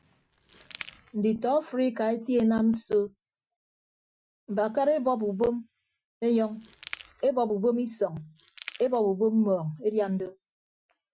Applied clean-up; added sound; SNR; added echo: classical method Wiener filter.